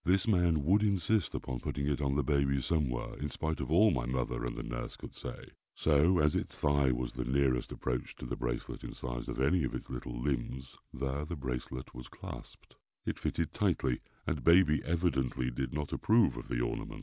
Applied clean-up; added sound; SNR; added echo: none; none; none; none.